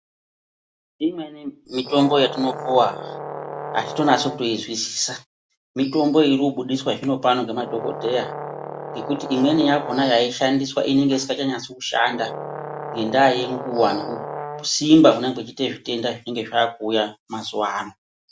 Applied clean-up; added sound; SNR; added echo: none; Brass instrument; 10 dB; none.